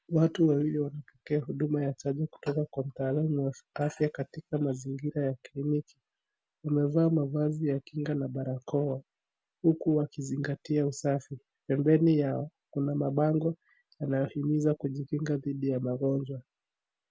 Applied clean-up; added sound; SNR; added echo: none; none; none; none.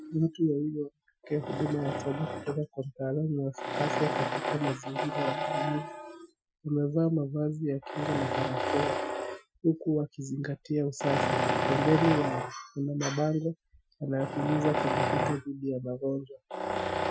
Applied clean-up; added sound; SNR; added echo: classical method Wiener filter.